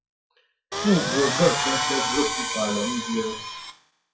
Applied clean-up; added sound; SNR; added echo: classical method WPE with log-MMSE.